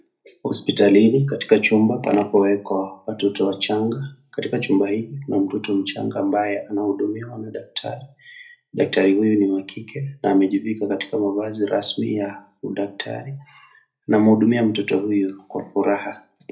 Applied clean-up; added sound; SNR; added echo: none; none; none; reverberation time 0.3 s.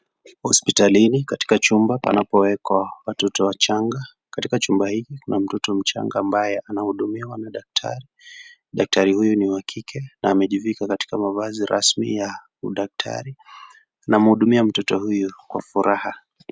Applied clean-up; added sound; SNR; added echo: none; none; none; none.